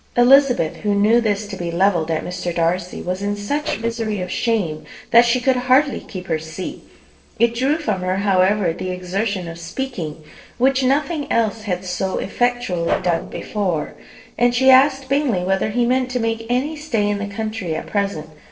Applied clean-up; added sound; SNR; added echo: neural separator model SepFormer DNS4.